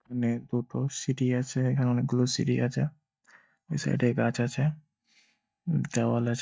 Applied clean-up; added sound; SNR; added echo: neural mask model DeepFilterNet 3.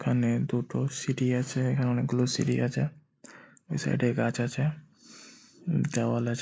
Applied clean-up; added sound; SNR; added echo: neural mask model Resemble Enhance denoiser.